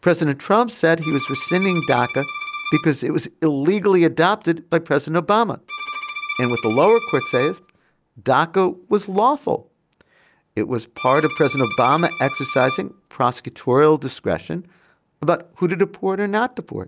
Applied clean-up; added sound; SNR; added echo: none; Bowed string instrument; 10 dB; none.